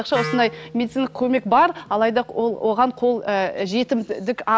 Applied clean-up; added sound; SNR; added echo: none; Wind instrument, woodwind instrument; 16 dB; none.